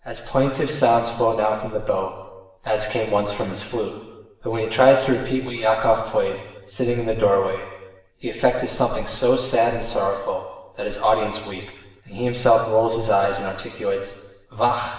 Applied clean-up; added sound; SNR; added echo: none; none; none; reverberation time 1.1 s.